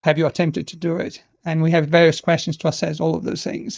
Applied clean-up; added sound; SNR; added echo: neural mask model DeepFilterNet 3.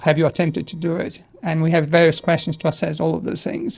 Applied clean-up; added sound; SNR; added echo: neural separator model SepFormer DNS4.